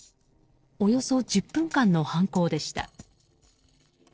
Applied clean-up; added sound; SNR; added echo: neural separator model SepFormer DNS4.